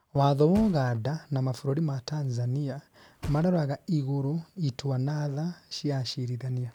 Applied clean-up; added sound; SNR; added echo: none; Thump, thud; 19 dB; none.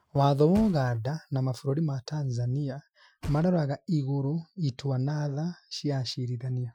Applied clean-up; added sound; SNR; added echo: classical method Wiener filter.